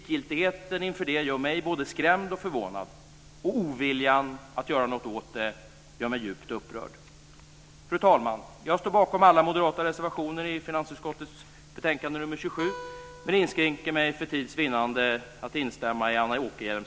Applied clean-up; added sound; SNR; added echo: none; Acoustic guitar; 16 dB; none.